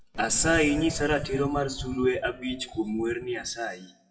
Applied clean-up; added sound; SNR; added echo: classical method WPE with log-MMSE.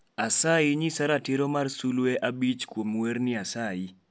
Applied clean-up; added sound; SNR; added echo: none; none; none; none.